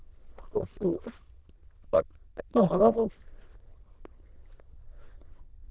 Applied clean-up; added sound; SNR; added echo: neural diffusion model UNIVERSE++.